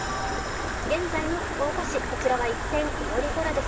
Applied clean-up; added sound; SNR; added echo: none; Stream; 1 dB; reverberation time 2.6 s.